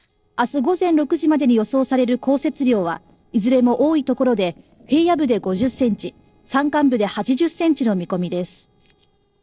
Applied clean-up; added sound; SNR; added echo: neural separator model SepFormer DNS4.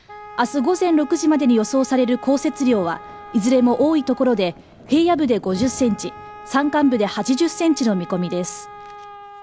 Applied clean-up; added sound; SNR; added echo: none; Wind instrument, woodwind instrument; 19 dB; none.